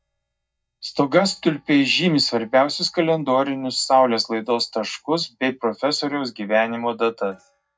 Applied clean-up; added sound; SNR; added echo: neural mask model DeepFilterNet 3.